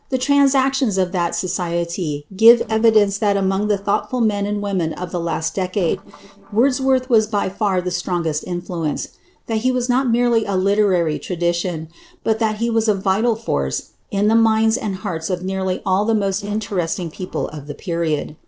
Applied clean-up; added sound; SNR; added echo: neural separator model SepFormer DNS4.